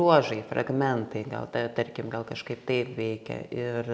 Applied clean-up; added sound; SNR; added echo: none; none; none; none.